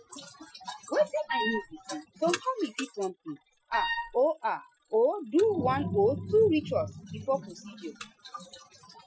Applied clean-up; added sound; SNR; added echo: classical method Wiener filter.